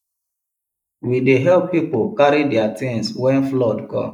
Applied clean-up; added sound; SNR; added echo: neural mask model Resemble Enhance denoiser.